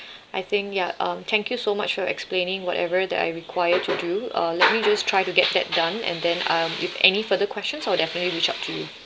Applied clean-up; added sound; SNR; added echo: none; none; none; none.